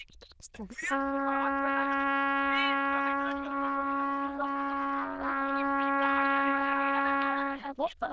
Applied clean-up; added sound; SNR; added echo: neural diffusion model UNIVERSE++.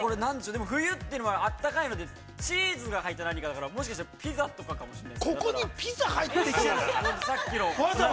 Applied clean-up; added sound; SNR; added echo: none; none; none; none.